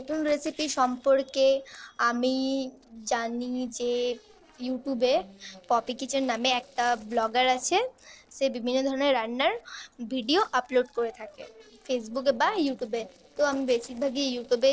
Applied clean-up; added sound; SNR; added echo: neural separator model SepFormer DNS4.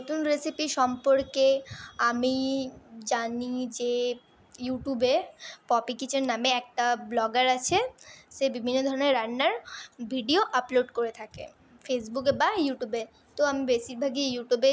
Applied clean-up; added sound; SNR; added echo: none; none; none; none.